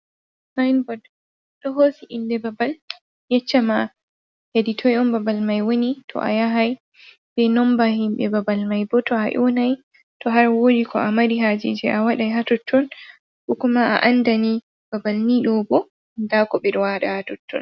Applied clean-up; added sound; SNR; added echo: none; none; none; none.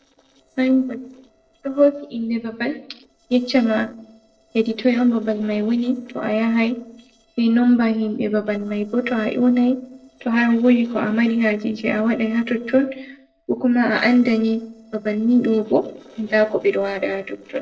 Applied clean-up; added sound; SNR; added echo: neural separator model SepFormer DNS4.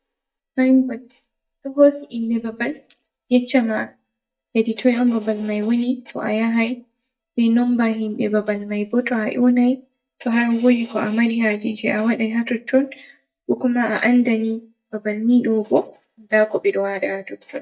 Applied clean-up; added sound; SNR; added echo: neural mask model DeepFilterNet 3.